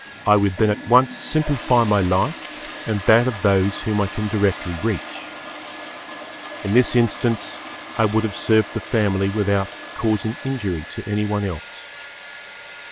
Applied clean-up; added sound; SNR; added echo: none; Toilet flush + Domestic sounds, home sounds; 13 dB; none.